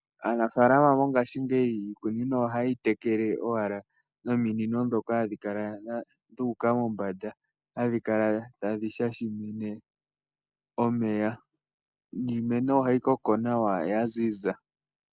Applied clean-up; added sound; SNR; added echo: none; none; none; none.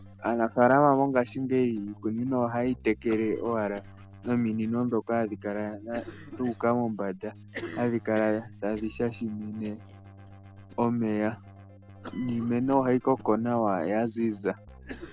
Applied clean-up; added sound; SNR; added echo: none; Cough + Keyboard (musical); 18 dB; none.